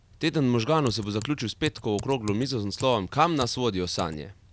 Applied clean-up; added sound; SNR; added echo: none; Typing; 17 dB; none.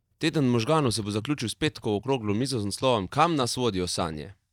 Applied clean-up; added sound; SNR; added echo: neural mask model DeepFilterNet 3.